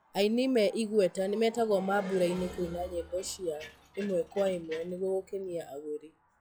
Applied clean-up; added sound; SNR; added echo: classical method log-MMSE.